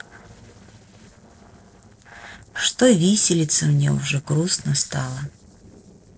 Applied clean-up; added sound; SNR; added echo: neural separator model SepFormer DNS4.